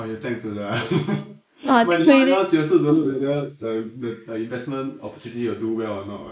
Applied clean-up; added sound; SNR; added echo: neural mask model Resemble Enhance denoiser.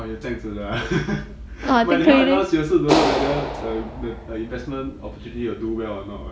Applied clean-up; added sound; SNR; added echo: none; Clapping; 8 dB; none.